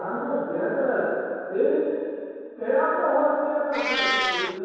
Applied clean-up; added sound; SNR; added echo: none; Meow; 7 dB; reverberation time 2.2 s.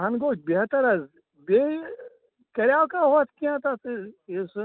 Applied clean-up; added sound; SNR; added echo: none; none; none; none.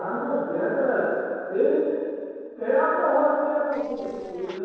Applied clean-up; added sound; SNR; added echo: neural separator model SepFormer DNS4.